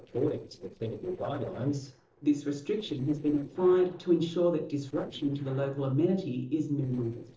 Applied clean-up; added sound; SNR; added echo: neural separator model SepFormer DNS4.